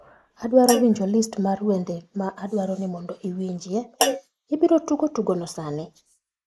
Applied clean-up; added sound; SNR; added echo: neural mask model Resemble Enhance denoiser.